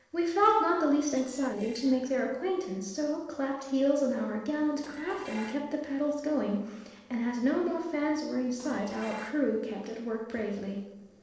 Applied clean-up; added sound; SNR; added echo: neural separator model SepFormer DNS4.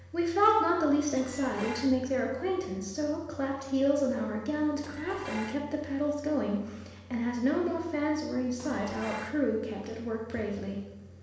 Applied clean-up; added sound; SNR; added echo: none; Dishes, pots, and pans; 17 dB; reverberation time 1.1 s.